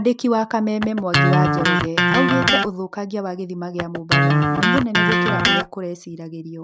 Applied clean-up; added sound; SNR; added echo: none; Electric guitar; -4 dB; none.